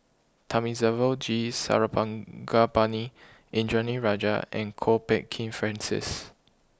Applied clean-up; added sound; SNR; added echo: none; none; none; none.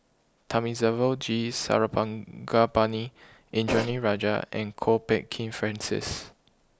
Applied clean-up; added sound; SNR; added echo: none; Fart; 3 dB; none.